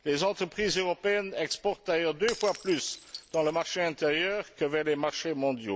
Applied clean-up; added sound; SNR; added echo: none; Shatter / Crushing; 17 dB; none.